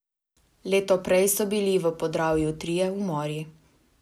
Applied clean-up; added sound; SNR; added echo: none; none; none; none.